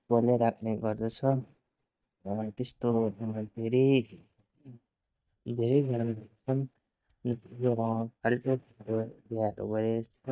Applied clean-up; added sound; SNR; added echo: neural mask model DeepFilterNet 3.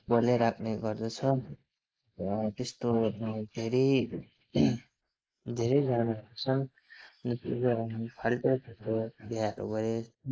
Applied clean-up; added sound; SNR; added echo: neural mask model Resemble Enhance denoiser.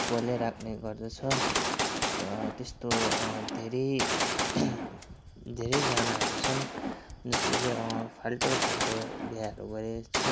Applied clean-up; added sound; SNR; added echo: none; Gunshot, gunfire; -2 dB; none.